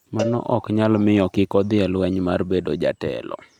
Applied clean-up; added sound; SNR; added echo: neural mask model RNNoise.